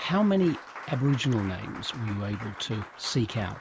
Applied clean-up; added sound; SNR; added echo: none; Applause; 15 dB; none.